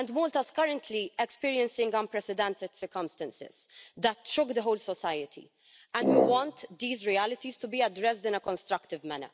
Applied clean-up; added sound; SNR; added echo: none; Brass instrument; -3 dB; none.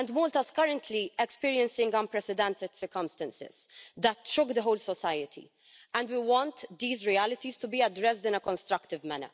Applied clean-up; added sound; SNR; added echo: none; none; none; none.